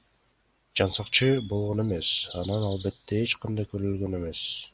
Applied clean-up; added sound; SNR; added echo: none; Bird vocalization, bird call, bird song; 19 dB; none.